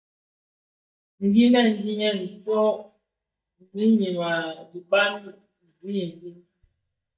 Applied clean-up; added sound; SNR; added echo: neural mask model DeepFilterNet 3.